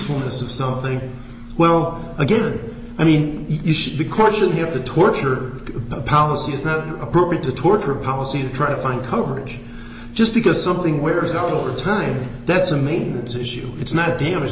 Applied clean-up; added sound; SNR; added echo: none; none; none; none.